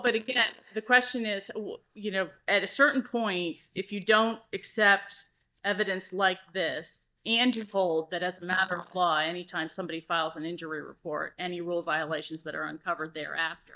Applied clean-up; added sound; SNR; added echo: neural mask model DeepFilterNet 3.